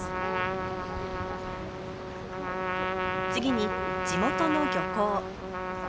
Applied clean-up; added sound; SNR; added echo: none; Trumpet; -1 dB; none.